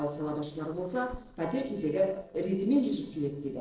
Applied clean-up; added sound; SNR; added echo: neural separator model SepFormer DNS4.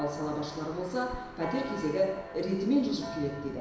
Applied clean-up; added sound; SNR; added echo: none; Church bell; 11 dB; reverberation time 1.0 s.